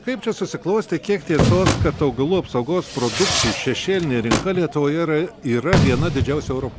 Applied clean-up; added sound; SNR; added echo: none; Drawer open or close / Wood + Fireworks; 3 dB; none.